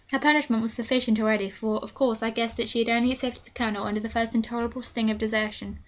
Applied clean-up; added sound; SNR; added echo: none; none; none; none.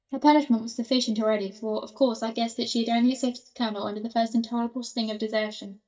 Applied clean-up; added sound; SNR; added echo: neural mask model DeepFilterNet 3.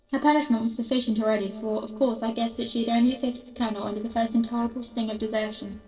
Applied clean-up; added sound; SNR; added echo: neural separator model SepFormer DNS4.